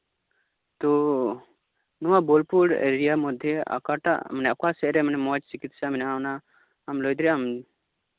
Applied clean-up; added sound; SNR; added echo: none; none; none; none.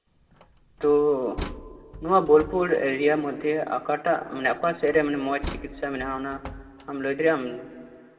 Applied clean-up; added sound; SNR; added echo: none; Slam; 17 dB; reverberation time 1.8 s.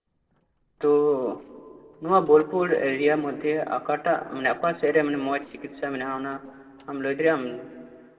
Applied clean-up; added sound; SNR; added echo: neural separator model SepFormer DNS4.